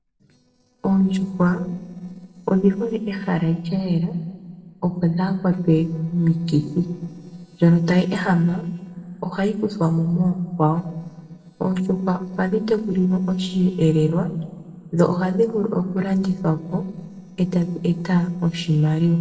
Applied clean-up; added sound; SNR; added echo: neural separator model SepFormer DNS4.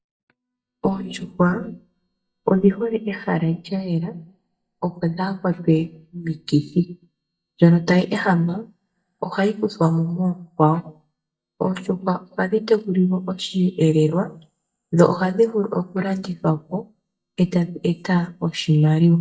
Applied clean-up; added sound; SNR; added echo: neural mask model DeepFilterNet 3.